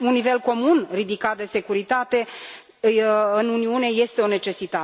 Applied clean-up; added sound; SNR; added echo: none; none; none; none.